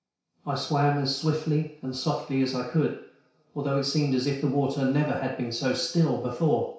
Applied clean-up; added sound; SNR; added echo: none; none; none; reverberation time 0.6 s.